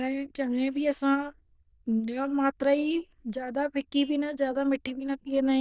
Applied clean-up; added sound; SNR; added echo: neural diffusion model UNIVERSE++.